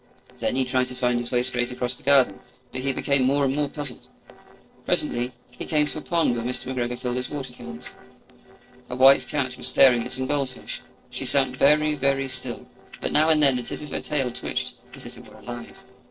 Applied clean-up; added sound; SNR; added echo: neural separator model SepFormer DNS4.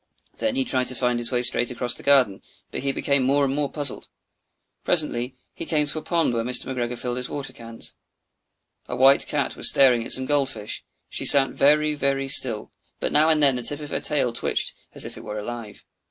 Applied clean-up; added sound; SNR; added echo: none; none; none; none.